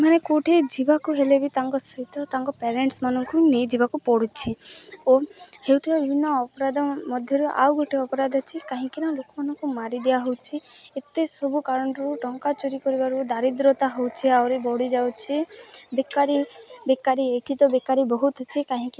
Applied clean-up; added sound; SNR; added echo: none; none; none; none.